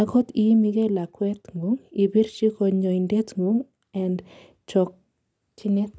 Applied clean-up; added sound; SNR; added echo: none; none; none; none.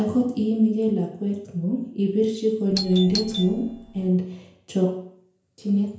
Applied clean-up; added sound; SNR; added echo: none; Doorbell; 9 dB; reverberation time 0.5 s.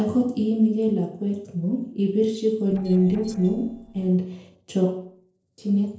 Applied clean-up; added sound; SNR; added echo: neural separator model SepFormer DNS4.